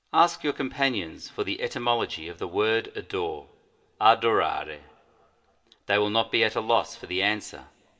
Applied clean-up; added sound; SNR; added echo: none; none; none; reverberation time 0.3 s.